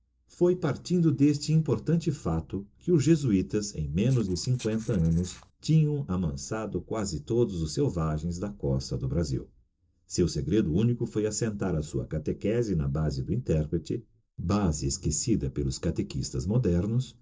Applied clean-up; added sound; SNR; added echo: neural separator model SepFormer DNS4.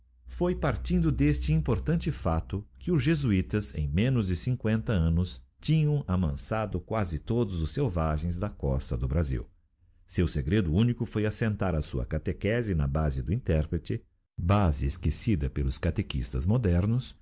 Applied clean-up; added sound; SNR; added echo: none; none; none; none.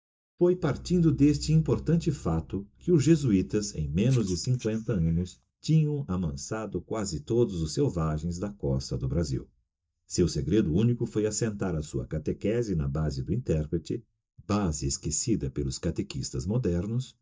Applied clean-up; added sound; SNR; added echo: neural mask model DeepFilterNet 3.